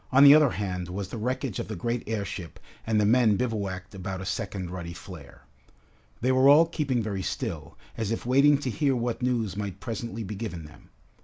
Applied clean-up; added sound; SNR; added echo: none; none; none; none.